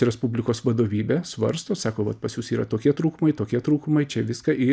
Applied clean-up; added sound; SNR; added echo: none; none; none; none.